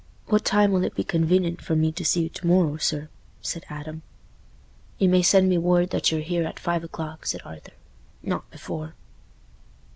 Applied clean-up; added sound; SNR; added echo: none; none; none; none.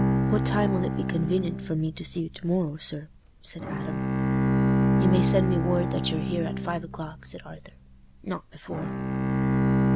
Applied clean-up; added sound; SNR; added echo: none; Bowed string instrument; -4 dB; none.